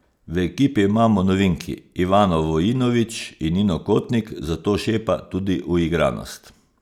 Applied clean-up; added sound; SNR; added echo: none; none; none; none.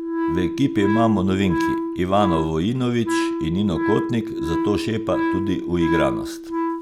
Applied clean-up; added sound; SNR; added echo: none; Wind instrument, woodwind instrument; 2 dB; none.